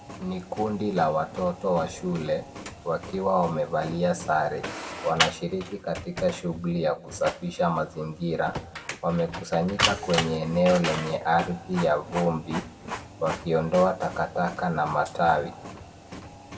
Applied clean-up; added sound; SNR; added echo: none; Printer; 9 dB; reverberation time 1.0 s.